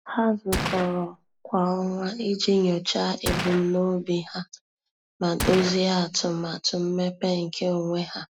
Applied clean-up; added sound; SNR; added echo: none; Gunshot, gunfire; 7 dB; none.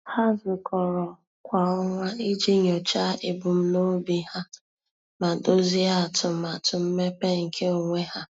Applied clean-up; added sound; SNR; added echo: none; none; none; none.